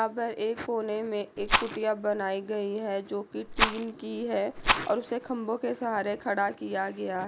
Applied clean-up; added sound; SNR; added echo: none; Rattle; 0 dB; none.